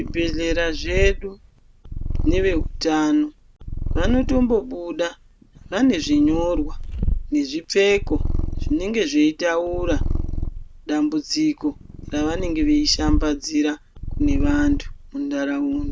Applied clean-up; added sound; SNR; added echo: none; Purr; 3 dB; none.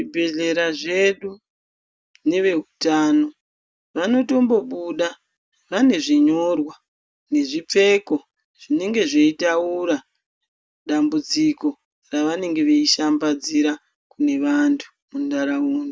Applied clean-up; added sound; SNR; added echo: none; none; none; none.